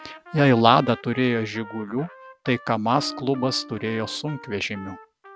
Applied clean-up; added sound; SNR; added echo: none; Trumpet + Electric guitar / Strum; 18 dB; none.